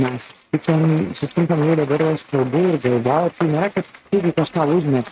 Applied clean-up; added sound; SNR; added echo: neural mask model RNNoise.